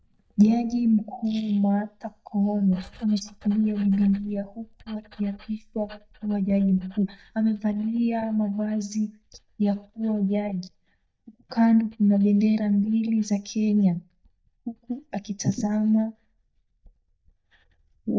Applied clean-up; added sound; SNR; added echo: neural mask model DeepFilterNet 3.